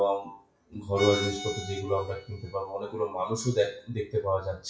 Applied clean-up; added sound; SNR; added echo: classical method WPE with log-MMSE.